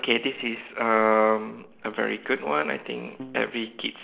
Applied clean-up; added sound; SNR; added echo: neural separator model SepFormer DNS4.